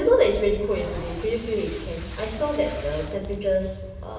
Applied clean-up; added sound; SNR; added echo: none; Packing tape, duct tape; 18 dB; reverberation time 1.1 s.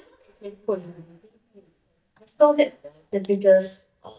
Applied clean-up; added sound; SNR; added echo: neural mask model DeepFilterNet 3.